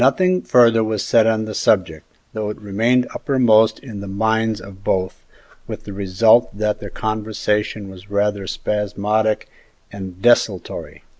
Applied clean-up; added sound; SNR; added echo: none; none; none; none.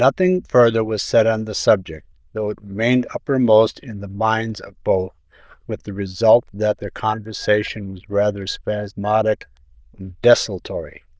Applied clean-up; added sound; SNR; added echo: neural diffusion model UNIVERSE++.